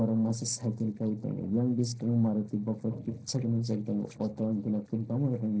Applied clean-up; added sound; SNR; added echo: neural separator model SepFormer DNS4.